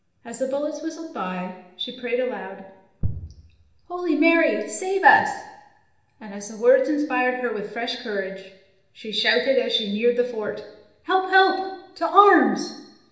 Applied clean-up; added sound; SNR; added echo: none; none; none; reverberation time 0.8 s.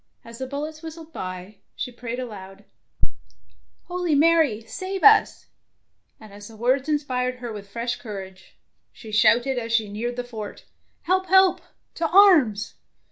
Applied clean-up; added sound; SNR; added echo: none; none; none; none.